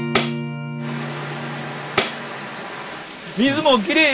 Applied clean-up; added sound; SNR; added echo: none; Tambourine; 7 dB; reverberation time 1.9 s.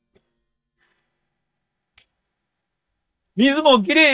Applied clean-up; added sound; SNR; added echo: neural mask model DeepFilterNet 3.